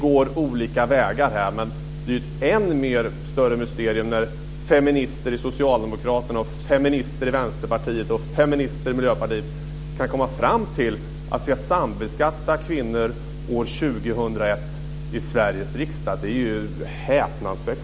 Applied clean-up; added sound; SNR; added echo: none; none; none; none.